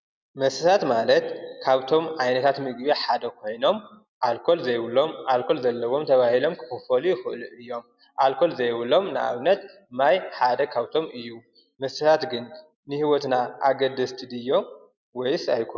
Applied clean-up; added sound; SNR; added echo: none; none; none; none.